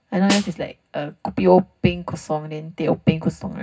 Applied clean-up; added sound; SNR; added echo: none; Snare drum; 9 dB; reverberation time 0.4 s.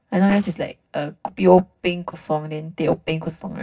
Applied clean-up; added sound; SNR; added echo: neural separator model SepFormer DNS4.